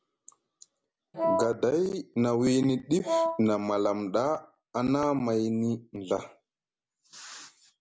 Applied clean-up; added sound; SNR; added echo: none; Wind instrument, woodwind instrument; 1 dB; none.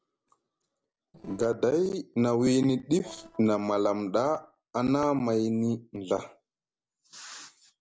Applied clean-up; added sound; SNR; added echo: neural separator model SepFormer DNS4.